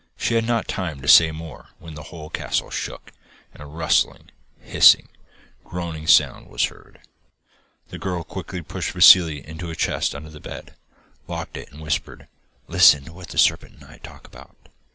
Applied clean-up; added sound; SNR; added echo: none; none; none; none.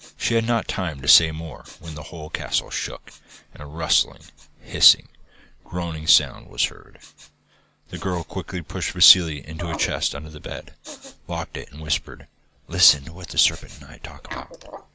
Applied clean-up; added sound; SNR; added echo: none; Respiratory sounds; 19 dB; none.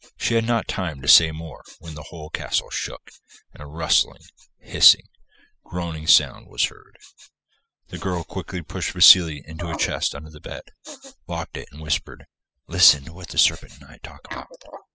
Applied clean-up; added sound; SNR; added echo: classical method spectral subtraction.